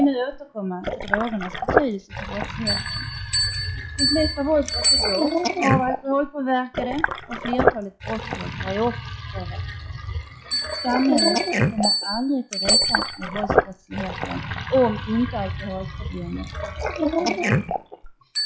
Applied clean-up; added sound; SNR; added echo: classical method log-MMSE.